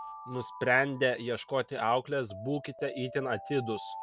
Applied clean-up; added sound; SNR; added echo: none; Alarm; 14 dB; none.